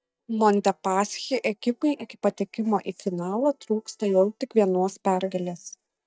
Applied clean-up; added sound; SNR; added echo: neural mask model DeepFilterNet 3.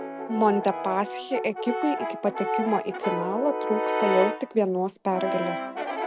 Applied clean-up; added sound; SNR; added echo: none; Brass instrument; 3 dB; none.